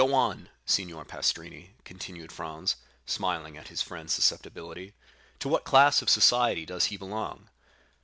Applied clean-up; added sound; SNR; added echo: none; none; none; none.